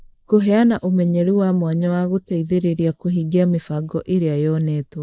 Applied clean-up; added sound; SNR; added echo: neural mask model Resemble Enhance denoiser.